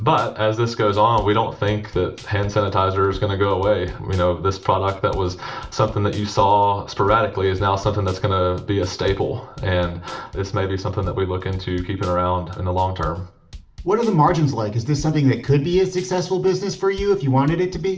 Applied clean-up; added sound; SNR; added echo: none; Drum / Drum kit; 19 dB; reverberation time 0.4 s.